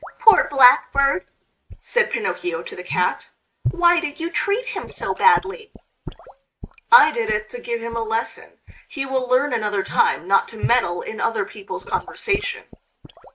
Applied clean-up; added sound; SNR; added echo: neural mask model RNNoise.